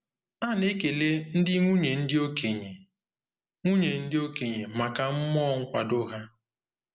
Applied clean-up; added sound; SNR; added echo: none; none; none; none.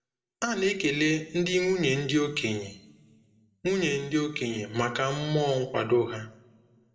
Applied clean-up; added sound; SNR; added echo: none; none; none; reverberation time 0.9 s.